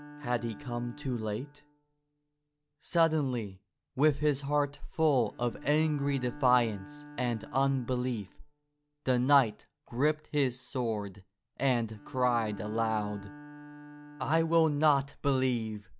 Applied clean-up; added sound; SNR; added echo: none; Bowed string instrument; 19 dB; none.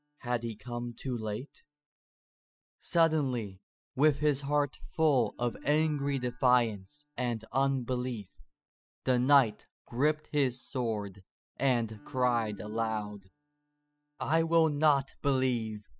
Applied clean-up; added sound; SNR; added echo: classical method spectral subtraction.